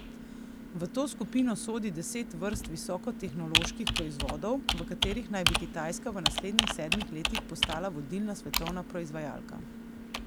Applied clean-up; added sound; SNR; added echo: none; Computer keyboard; -1 dB; none.